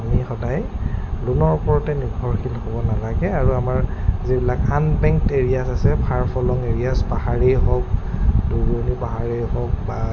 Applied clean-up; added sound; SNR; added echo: none; none; none; none.